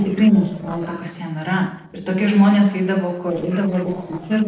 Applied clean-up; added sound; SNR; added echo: neural separator model SepFormer DNS4.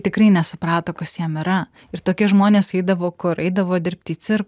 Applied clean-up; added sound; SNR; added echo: none; none; none; none.